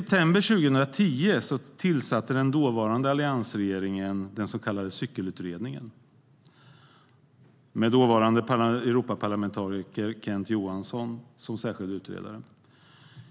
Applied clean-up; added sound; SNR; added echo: none; none; none; none.